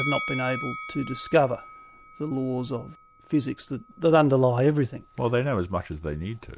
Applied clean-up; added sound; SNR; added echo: none; Bell; 14 dB; none.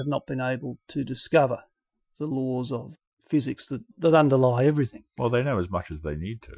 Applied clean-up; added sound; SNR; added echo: classical method Wiener filter.